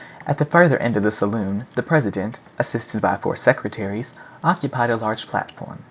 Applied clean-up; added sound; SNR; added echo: none; none; none; none.